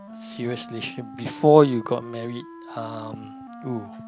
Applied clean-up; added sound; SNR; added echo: none; Wind instrument, woodwind instrument; 16 dB; none.